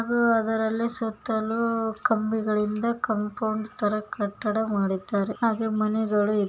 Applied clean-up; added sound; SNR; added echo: none; none; none; none.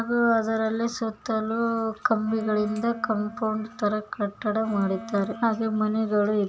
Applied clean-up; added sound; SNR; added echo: none; Wind instrument, woodwind instrument; 16 dB; none.